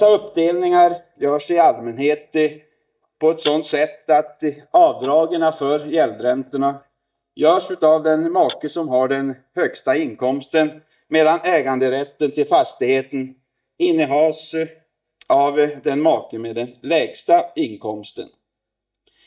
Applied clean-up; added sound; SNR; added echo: neural mask model DeepFilterNet 3.